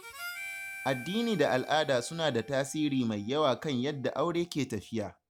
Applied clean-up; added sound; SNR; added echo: none; Harmonica; 16 dB; none.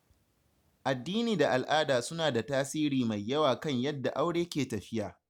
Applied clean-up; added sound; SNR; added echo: none; none; none; none.